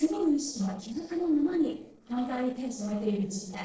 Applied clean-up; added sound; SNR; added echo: neural separator model SepFormer DNS4.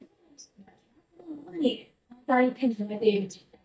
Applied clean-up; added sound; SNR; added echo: neural mask model DeepFilterNet 3.